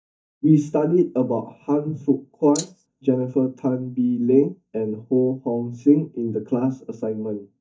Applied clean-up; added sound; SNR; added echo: neural mask model DeepFilterNet 3.